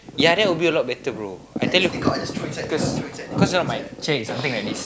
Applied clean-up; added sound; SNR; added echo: none; none; none; none.